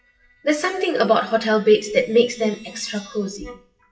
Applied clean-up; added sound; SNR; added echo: classical method WPE with log-MMSE.